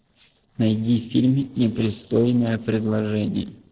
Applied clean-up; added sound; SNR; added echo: neural separator model SepFormer DNS4.